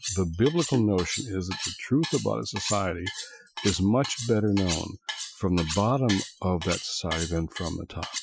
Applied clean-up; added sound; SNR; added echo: classical method Wiener filter.